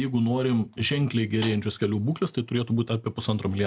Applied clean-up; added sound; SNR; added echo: none; Snare drum; 18 dB; none.